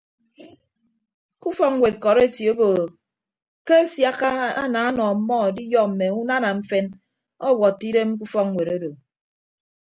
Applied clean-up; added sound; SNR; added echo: none; none; none; none.